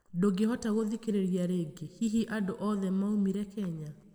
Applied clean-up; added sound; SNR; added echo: none; none; none; reverberation time 1.4 s.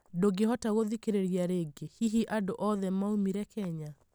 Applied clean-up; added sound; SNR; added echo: none; none; none; none.